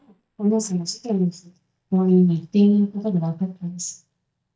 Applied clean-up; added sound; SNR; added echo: neural mask model DeepFilterNet 3.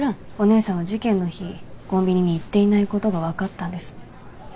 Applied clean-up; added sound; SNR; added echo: none; none; none; none.